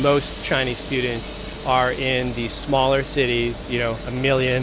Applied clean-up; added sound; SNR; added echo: none; Sliding door / Hiss; 12 dB; none.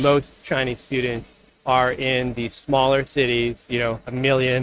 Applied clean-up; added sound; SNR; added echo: neural mask model RNNoise.